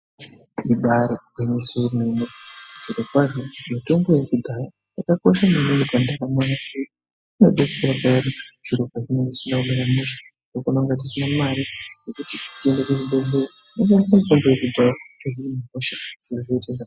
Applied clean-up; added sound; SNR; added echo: classical method spectral subtraction.